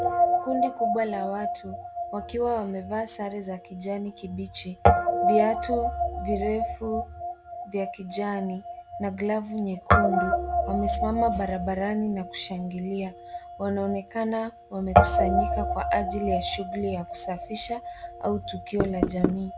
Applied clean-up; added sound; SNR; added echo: none; Knock + Guitar; -2 dB; none.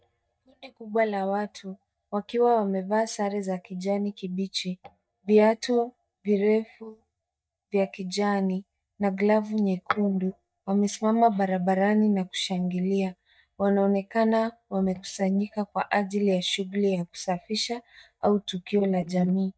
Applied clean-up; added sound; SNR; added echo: neural mask model DeepFilterNet 3.